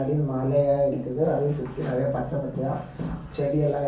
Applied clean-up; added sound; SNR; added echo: none; Breathing; 20 dB; reverberation time 0.6 s.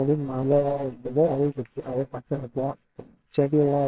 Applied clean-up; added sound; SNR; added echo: neural separator model SepFormer WHAMR!.